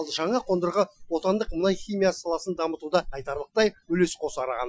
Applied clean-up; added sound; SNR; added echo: classical method Wiener filter.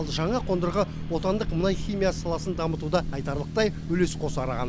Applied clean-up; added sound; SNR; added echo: none; Boat, Water vehicle; 5 dB; none.